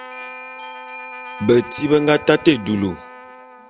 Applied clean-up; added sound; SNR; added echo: none; Doorbell + Trumpet; 15 dB; none.